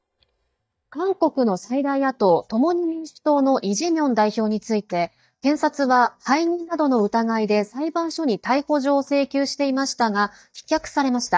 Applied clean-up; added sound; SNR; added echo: neural mask model DeepFilterNet 3.